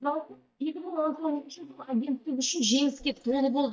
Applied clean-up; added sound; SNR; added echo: neural mask model DeepFilterNet 3.